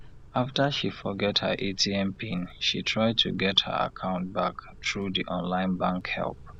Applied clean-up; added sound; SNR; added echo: none; Idling / Accelerating, revving, vroom / Car + Cricket; 19 dB; none.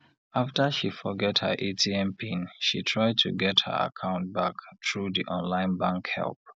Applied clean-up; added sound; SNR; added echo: none; none; none; none.